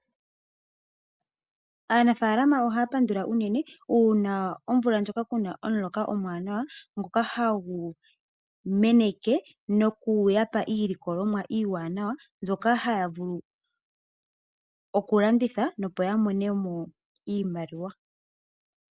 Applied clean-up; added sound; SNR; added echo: none; none; none; none.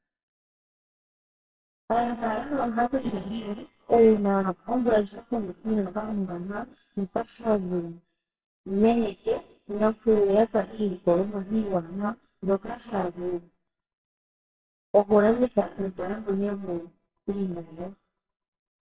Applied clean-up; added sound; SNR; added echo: neural separator model SepFormer WHAMR!.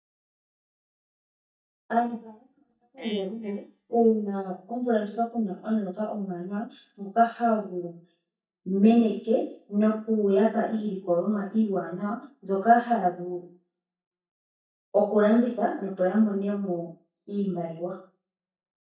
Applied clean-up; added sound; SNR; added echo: neural mask model DeepFilterNet 3.